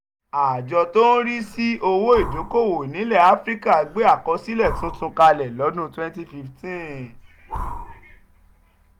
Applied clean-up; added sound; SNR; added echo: none; Breathing; 15 dB; none.